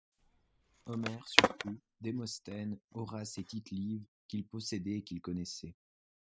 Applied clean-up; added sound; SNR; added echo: classical method spectral subtraction.